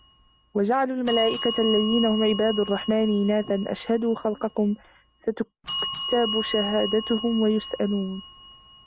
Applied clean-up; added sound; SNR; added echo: none; Bell; -1 dB; none.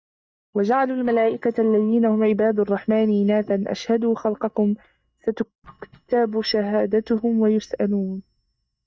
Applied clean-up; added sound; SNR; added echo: neural mask model DeepFilterNet 3.